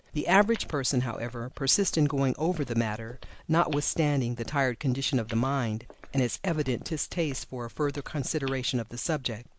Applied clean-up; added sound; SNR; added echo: none; Walk, footsteps; 18 dB; none.